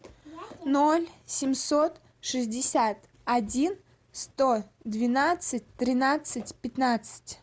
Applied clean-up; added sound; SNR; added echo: none; none; none; none.